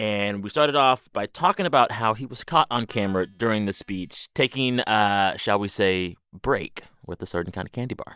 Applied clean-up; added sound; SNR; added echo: neural mask model DeepFilterNet 3.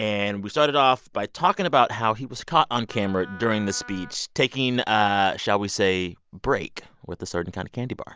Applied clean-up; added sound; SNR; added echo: none; Wind instrument, woodwind instrument; 19 dB; none.